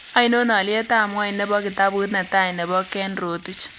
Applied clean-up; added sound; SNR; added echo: none; Domestic sounds, home sounds; 18 dB; none.